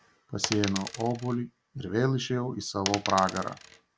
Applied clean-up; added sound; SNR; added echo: none; Coin (dropping); 7 dB; none.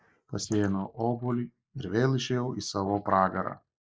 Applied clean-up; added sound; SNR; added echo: neural mask model Resemble Enhance denoiser.